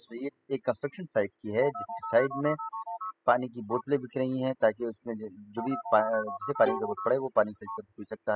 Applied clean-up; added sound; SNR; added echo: classical method spectral subtraction.